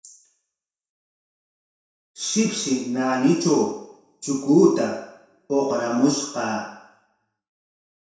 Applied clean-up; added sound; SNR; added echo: none; none; none; reverberation time 0.7 s.